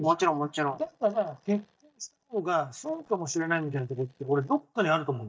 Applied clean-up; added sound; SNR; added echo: neural mask model DeepFilterNet 3.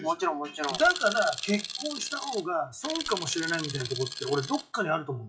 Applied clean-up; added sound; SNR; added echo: classical method WPE with log-MMSE.